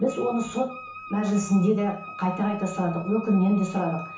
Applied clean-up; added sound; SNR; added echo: none; Wind instrument, woodwind instrument; 15 dB; reverberation time 0.7 s.